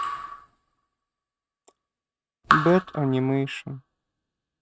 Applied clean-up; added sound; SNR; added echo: neural mask model RNNoise.